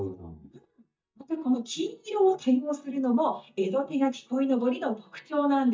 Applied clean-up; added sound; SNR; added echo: neural mask model DeepFilterNet 3.